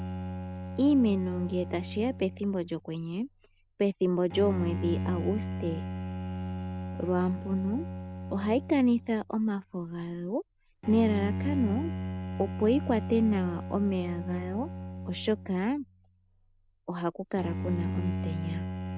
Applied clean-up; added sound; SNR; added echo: none; Bowed string instrument; 6 dB; none.